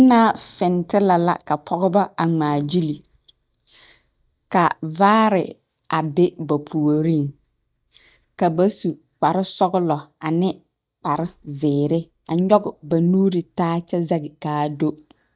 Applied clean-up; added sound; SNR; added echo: neural mask model DeepFilterNet 3.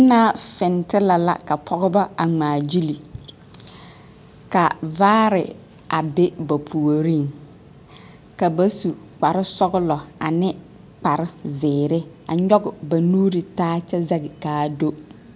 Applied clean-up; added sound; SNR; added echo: none; none; none; none.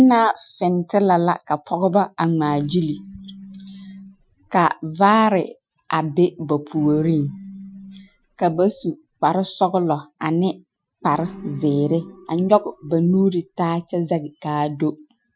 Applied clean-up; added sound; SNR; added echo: classical method Wiener filter.